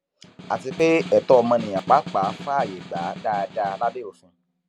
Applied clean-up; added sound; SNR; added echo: none; Snare drum; 15 dB; none.